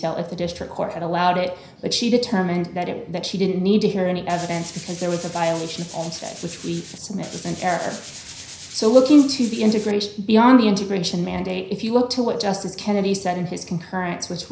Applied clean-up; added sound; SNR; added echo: none; Tools; 17 dB; reverberation time 0.5 s.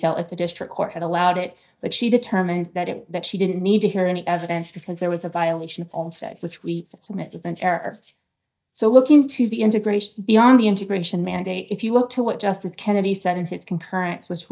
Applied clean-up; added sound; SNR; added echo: neural mask model DeepFilterNet 3.